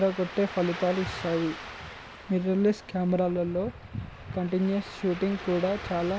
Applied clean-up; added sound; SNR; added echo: none; Ocean; 13 dB; none.